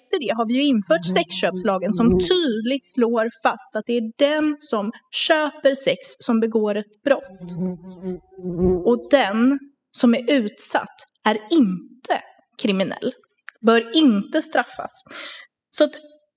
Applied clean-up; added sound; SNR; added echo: classical method spectral subtraction.